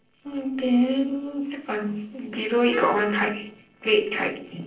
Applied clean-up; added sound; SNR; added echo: neural separator model SepFormer DNS4.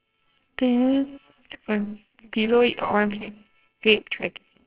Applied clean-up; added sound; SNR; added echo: neural separator model SepFormer WHAMR!.